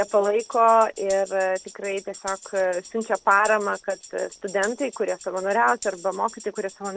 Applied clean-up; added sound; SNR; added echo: none; Tambourine; 18 dB; none.